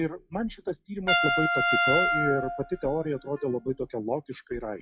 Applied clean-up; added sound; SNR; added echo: classical method log-MMSE.